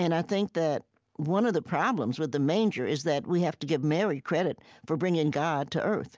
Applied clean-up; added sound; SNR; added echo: none; none; none; none.